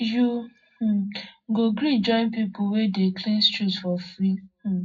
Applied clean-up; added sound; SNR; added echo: none; none; none; reverberation time 0.3 s.